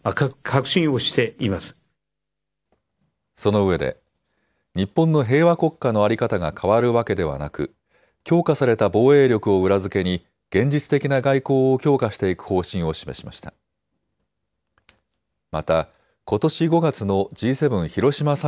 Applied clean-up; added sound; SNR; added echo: none; none; none; none.